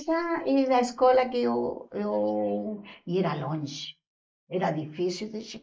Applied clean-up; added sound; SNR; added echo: neural mask model Resemble Enhance denoiser.